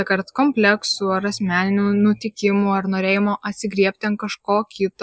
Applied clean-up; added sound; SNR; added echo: none; none; none; none.